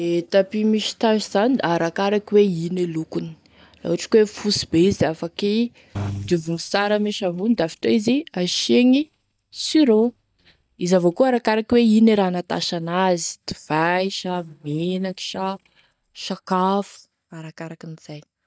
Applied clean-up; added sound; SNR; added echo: neural mask model DeepFilterNet 3.